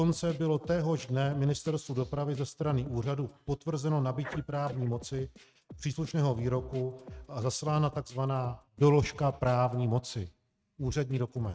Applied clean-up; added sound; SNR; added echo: neural mask model RNNoise.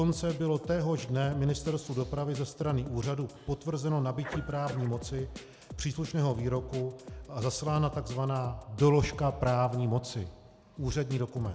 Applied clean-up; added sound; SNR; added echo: none; Printer + Drum kit; 14 dB; none.